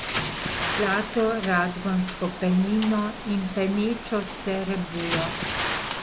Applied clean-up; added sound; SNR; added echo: none; Rain + Bathtub (filling or washing) / Splash, splatter; 5 dB; none.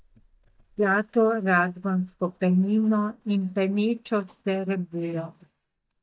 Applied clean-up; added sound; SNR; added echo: neural mask model DeepFilterNet 3.